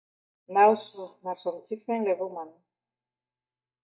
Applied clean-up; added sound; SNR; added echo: neural mask model DeepFilterNet 3.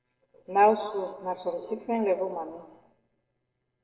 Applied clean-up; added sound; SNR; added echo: neural separator model SepFormer DNS4.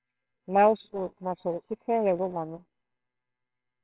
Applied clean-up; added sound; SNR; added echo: neural separator model SepFormer WHAMR!.